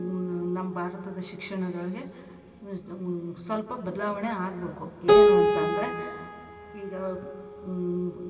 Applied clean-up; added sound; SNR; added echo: none; Keyboard (musical); -4 dB; reverberation time 2.6 s.